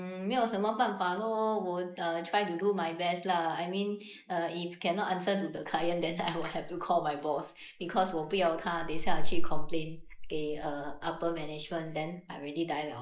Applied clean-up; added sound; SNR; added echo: neural mask model Resemble Enhance denoiser.